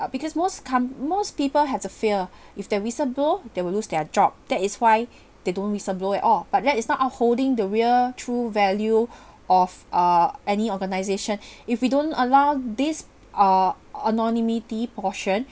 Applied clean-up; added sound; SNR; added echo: none; none; none; none.